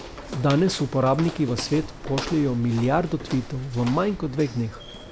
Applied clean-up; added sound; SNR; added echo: none; Walk, footsteps; 12 dB; none.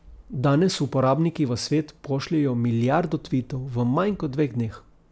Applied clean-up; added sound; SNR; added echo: none; none; none; none.